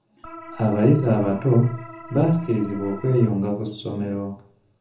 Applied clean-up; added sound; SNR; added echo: none; Organ; 17 dB; reverberation time 0.6 s.